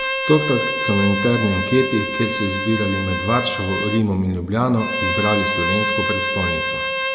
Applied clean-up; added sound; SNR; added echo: none; Bowed string instrument; 2 dB; none.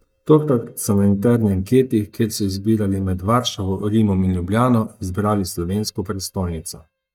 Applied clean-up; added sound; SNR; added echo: neural mask model DeepFilterNet 3.